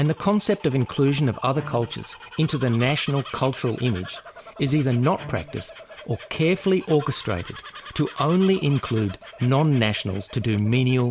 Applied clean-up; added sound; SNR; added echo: none; Bowed string instrument + Bird vocalization, bird call, bird song; 18 dB; none.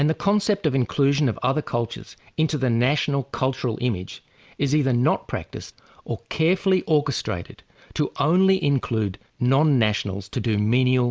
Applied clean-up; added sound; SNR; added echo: none; none; none; none.